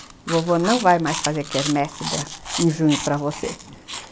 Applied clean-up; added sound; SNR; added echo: none; Chewing, mastication; 9 dB; none.